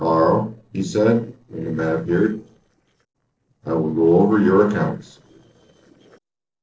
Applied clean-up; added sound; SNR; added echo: neural separator model SepFormer DNS4.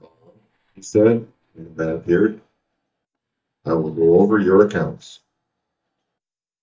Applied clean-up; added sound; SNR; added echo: neural mask model DeepFilterNet 3.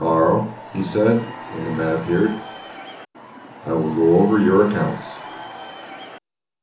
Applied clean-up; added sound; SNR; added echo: none; Crowd / Cheering; 15 dB; reverberation time 0.8 s.